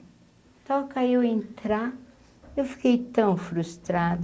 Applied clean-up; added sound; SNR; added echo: none; none; none; none.